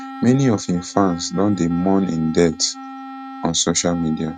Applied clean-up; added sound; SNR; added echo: neural mask model RNNoise.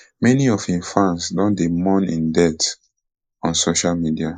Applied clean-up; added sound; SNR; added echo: neural mask model Resemble Enhance denoiser.